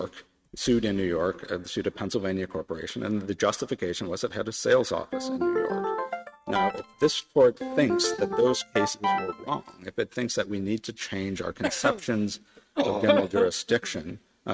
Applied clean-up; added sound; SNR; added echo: neural mask model RNNoise.